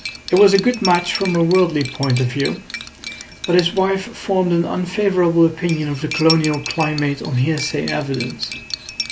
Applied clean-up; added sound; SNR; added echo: none; Cutlery, silverware; 12 dB; none.